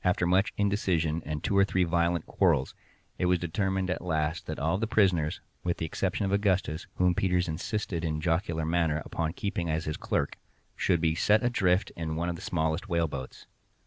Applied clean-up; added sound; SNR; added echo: none; none; none; none.